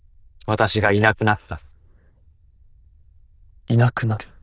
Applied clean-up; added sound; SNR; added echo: neural diffusion model UNIVERSE++.